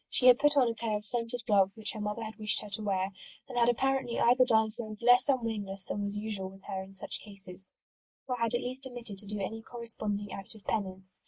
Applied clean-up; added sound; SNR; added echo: neural mask model Resemble Enhance denoiser.